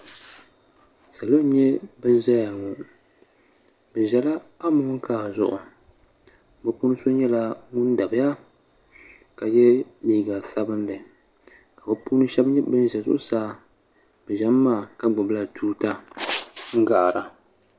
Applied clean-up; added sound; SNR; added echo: none; none; none; none.